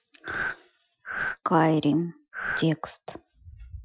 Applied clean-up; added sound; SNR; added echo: classical method Wiener filter.